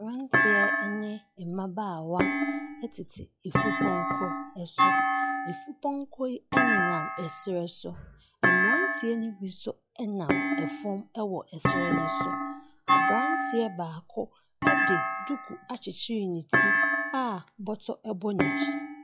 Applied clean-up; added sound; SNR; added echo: classical method log-MMSE.